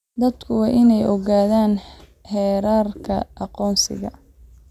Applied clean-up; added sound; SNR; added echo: none; none; none; none.